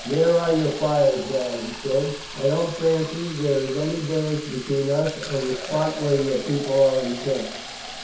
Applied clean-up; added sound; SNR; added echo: none; Fill (with liquid); 12 dB; reverberation time 0.6 s.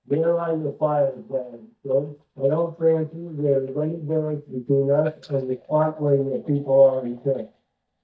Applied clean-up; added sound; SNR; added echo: neural mask model DeepFilterNet 3.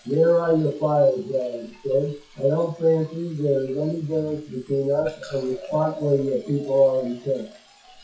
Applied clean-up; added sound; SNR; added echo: classical method WPE with log-MMSE.